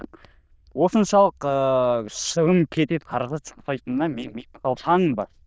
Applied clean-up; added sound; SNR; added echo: neural diffusion model UNIVERSE++.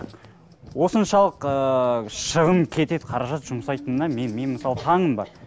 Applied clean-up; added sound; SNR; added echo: none; Car; 18 dB; none.